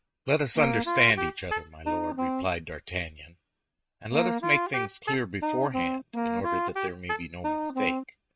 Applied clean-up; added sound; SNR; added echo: neural mask model RNNoise.